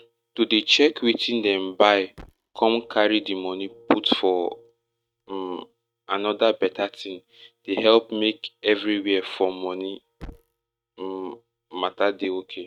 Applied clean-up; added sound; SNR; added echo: neural mask model RNNoise.